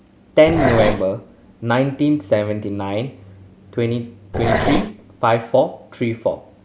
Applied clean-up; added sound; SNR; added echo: none; Growling; 2 dB; none.